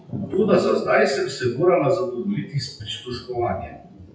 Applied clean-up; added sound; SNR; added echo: classical method WPE with log-MMSE.